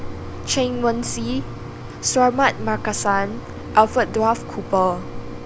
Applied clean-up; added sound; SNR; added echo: none; Mechanisms; 9 dB; none.